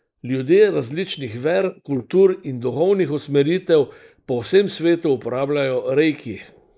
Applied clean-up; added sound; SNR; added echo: neural mask model Resemble Enhance denoiser.